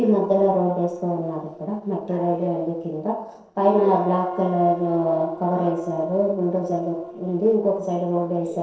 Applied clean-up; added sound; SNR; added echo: neural separator model SepFormer DNS4.